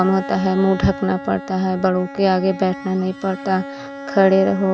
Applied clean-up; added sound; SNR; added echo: none; Bowed string instrument; 13 dB; none.